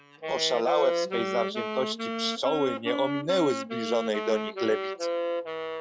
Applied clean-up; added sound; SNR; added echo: classical method log-MMSE.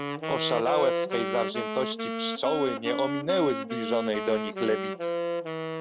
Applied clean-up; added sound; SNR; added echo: none; Wind instrument, woodwind instrument; 2 dB; none.